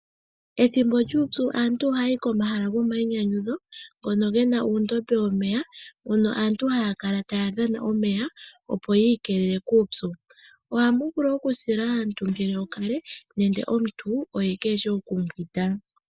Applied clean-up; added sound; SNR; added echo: neural mask model DeepFilterNet 3.